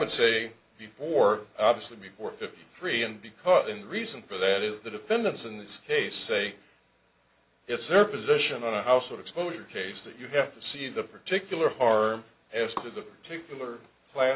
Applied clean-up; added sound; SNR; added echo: none; none; none; none.